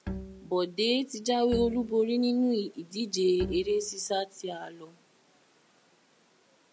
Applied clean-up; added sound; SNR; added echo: none; Bowed string instrument; 12 dB; none.